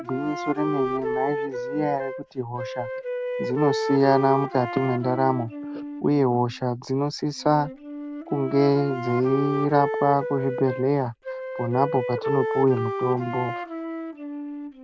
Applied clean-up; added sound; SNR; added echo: none; Wind instrument, woodwind instrument; 6 dB; none.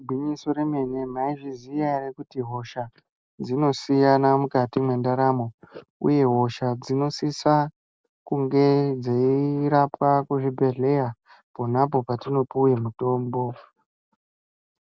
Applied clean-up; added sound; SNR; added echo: none; none; none; none.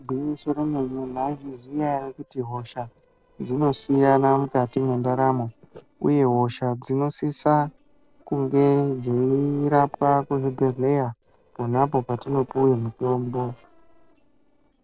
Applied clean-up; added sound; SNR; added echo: neural separator model SepFormer DNS4.